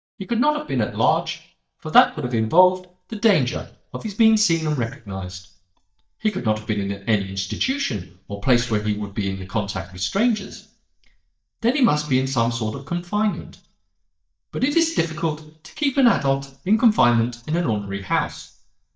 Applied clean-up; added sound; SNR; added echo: neural mask model DeepFilterNet 3.